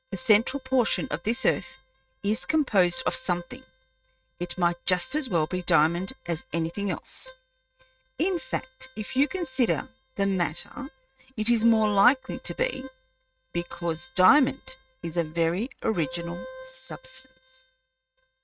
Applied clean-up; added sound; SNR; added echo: neural mask model RNNoise.